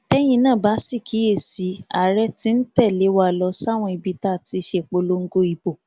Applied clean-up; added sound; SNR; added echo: none; none; none; none.